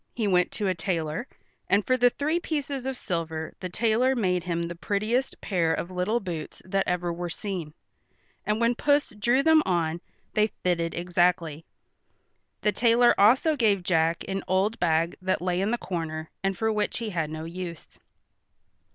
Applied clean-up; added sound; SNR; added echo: none; none; none; none.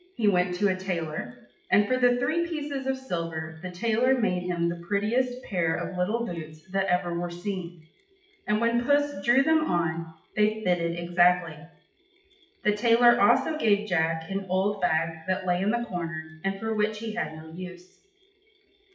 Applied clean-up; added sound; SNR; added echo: classical method WPE with log-MMSE.